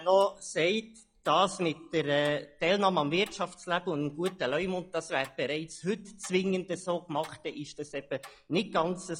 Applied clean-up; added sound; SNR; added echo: classical method log-MMSE.